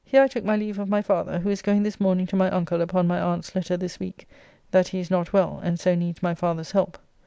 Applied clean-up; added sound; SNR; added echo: none; none; none; none.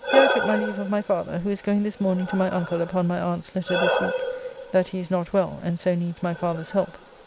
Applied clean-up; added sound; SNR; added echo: none; Breathing; 5 dB; none.